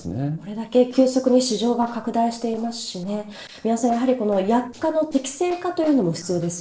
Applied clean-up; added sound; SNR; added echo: neural separator model SepFormer DNS4.